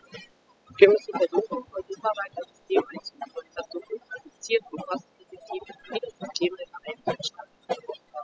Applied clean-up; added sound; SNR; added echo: classical method spectral subtraction.